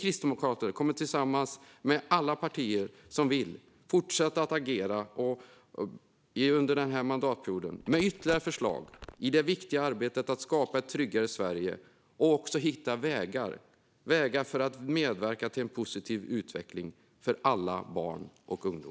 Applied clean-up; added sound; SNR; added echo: none; Telephone; 14 dB; none.